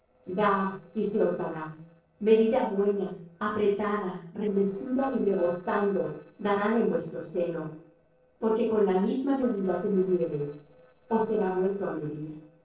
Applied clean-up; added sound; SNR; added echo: neural separator model SepFormer DNS4.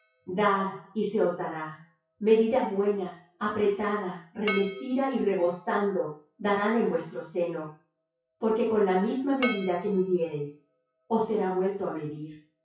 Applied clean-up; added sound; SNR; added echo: classical method WPE with log-MMSE.